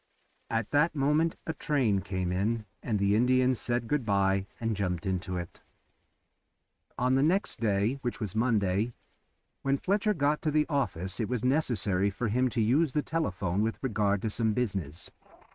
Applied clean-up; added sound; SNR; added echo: neural mask model RNNoise.